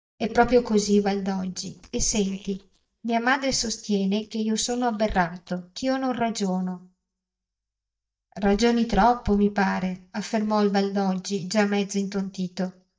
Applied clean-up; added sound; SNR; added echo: neural mask model DeepFilterNet 3.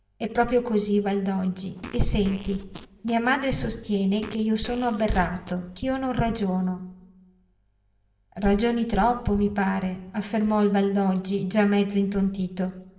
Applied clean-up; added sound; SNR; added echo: none; Fart; 19 dB; reverberation time 0.8 s.